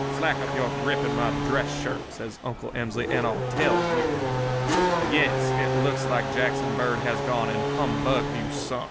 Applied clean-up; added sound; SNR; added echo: none; Race car, auto racing / Accelerating, revving, vroom; -2 dB; none.